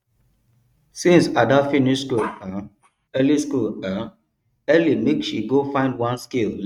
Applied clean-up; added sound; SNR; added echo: neural mask model RNNoise.